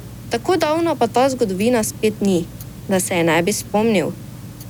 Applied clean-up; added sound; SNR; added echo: none; Tick-tock; 15 dB; none.